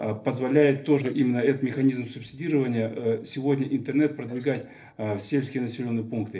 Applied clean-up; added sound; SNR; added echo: neural separator model SepFormer DNS4.